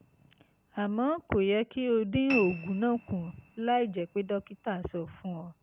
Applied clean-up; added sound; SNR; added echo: none; Piano; 15 dB; none.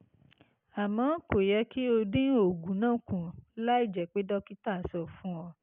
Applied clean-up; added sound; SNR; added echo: none; none; none; none.